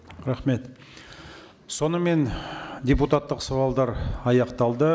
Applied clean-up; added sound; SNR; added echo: none; none; none; none.